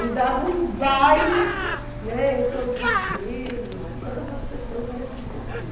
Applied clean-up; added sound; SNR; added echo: none; Bird; 5 dB; reverberation time 0.9 s.